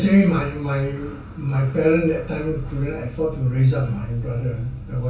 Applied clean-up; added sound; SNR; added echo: none; none; none; reverberation time 0.2 s.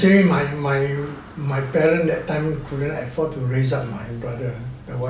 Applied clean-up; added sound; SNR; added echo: none; none; none; none.